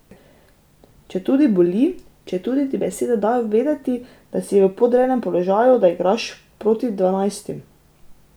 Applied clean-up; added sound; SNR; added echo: none; none; none; none.